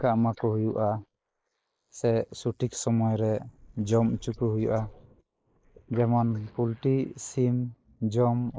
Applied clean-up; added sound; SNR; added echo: neural mask model Resemble Enhance denoiser.